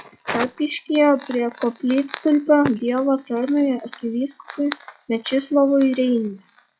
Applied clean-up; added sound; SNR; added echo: classical method log-MMSE.